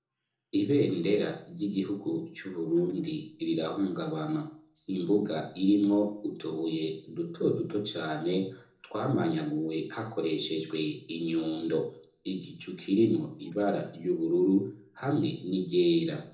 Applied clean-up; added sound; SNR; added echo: neural separator model SepFormer DNS4.